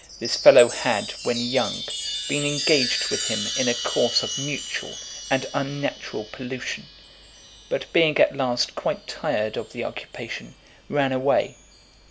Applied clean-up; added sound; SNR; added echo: none; Chime; 8 dB; none.